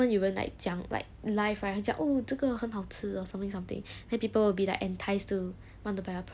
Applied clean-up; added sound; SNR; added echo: none; none; none; none.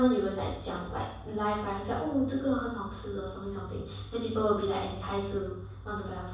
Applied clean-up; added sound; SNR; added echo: none; none; none; reverberation time 0.7 s.